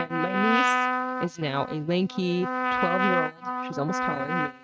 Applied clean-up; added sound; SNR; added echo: neural mask model RNNoise.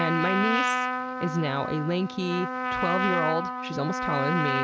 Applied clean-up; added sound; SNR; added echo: none; Trumpet; 0 dB; none.